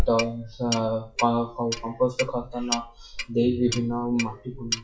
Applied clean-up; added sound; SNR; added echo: classical method WPE with log-MMSE.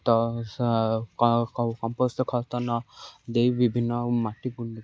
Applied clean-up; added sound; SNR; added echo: none; none; none; none.